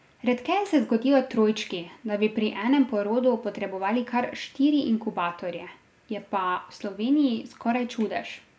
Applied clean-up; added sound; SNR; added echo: none; none; none; none.